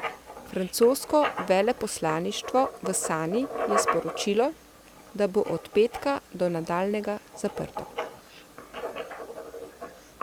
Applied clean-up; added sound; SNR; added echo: none; Writing; 8 dB; none.